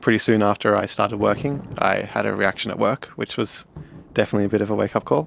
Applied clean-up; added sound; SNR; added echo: none; Thunder; 20 dB; none.